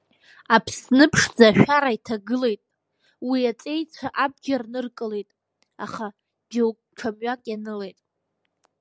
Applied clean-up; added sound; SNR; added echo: none; none; none; none.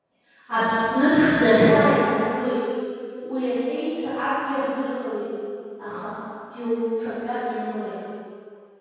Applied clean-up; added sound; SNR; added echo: none; none; none; reverberation time 2.2 s.